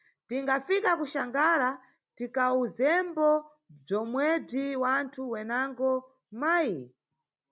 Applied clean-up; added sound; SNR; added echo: none; none; none; none.